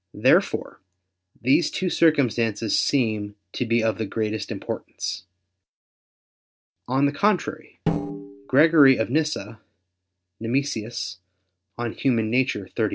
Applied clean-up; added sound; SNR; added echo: neural separator model SepFormer DNS4.